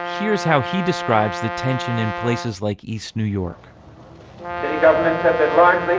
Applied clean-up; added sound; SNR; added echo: none; Brass instrument; 8 dB; none.